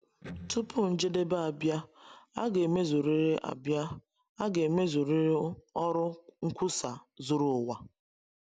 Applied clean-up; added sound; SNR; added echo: none; Electric guitar; 17 dB; none.